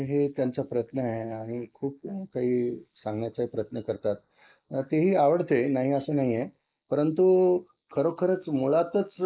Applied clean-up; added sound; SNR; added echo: neural mask model Resemble Enhance denoiser.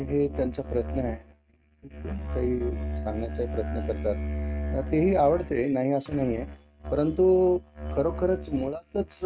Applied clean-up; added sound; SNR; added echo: neural mask model RNNoise.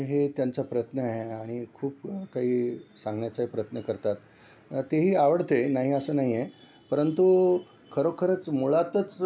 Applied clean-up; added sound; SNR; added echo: none; none; none; none.